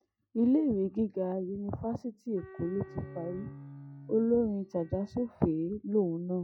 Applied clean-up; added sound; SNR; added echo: classical method log-MMSE.